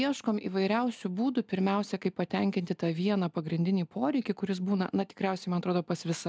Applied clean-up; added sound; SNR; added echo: none; none; none; none.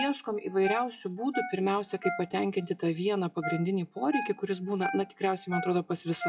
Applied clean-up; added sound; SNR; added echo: classical method WPE with log-MMSE.